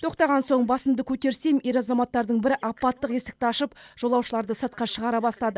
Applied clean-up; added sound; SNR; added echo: none; none; none; none.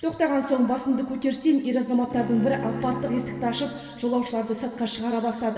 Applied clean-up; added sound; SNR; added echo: none; Bowed string instrument; 11 dB; reverberation time 2.4 s.